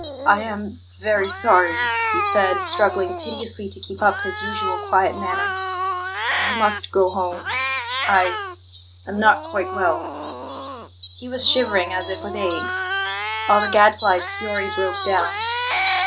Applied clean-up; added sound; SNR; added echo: none; Cat + Fowl; 2 dB; none.